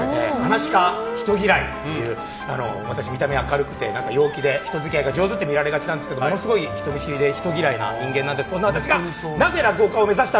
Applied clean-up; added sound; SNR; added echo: none; none; none; none.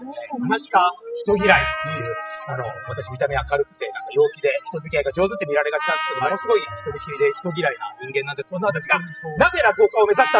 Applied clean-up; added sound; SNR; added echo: classical method spectral subtraction.